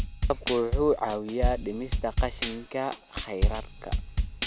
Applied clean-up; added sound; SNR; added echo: none; Drum / Drum kit; -1 dB; none.